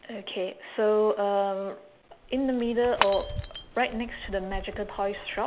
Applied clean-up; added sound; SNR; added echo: none; Shatter / Crushing; 8 dB; none.